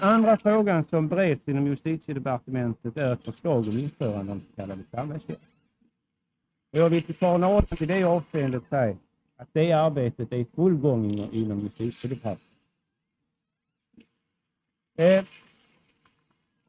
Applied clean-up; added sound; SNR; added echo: neural mask model RNNoise.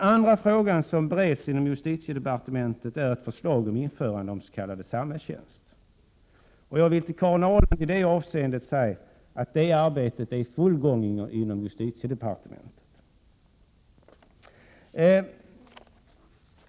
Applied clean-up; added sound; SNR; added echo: none; none; none; none.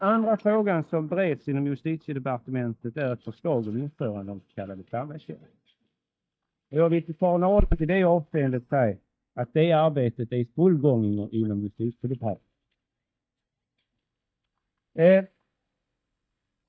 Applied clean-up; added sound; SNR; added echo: neural mask model DeepFilterNet 3.